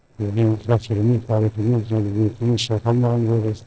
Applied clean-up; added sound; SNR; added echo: neural separator model SepFormer DNS4.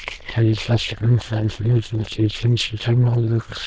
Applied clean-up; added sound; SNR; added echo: neural diffusion model UNIVERSE++.